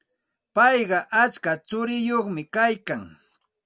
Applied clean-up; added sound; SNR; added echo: none; none; none; none.